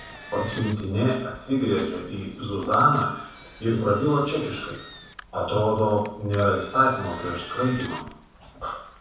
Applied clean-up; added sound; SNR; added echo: none; Engine; 18 dB; reverberation time 0.7 s.